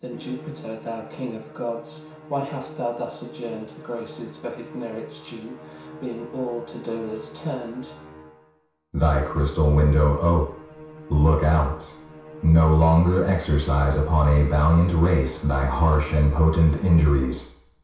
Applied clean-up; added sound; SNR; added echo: none; Musical instrument; 19 dB; reverberation time 0.6 s.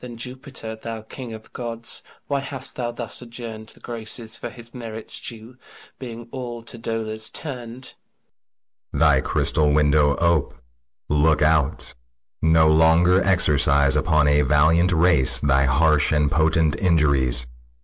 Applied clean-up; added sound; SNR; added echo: none; none; none; none.